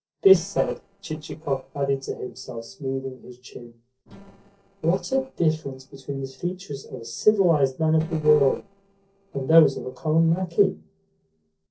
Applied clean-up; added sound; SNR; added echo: neural separator model SepFormer DNS4.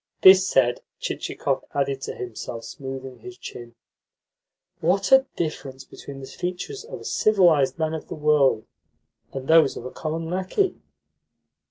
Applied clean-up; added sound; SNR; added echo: none; none; none; none.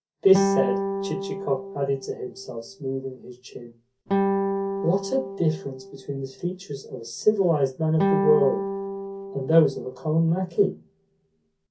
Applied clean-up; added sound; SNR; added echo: none; Guitar; 4 dB; reverberation time 0.3 s.